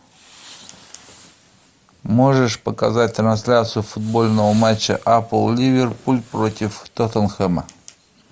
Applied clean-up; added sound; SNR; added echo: none; none; none; none.